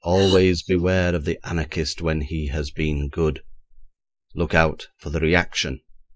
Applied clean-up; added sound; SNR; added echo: neural mask model Resemble Enhance denoiser.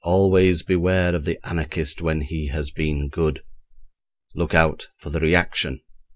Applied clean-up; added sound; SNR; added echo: none; none; none; none.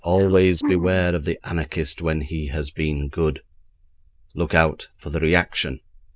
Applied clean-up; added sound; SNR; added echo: neural diffusion model UNIVERSE++.